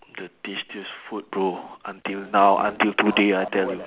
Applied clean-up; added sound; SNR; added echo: none; none; none; none.